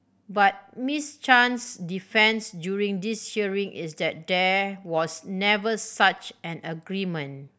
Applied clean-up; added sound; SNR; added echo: none; none; none; none.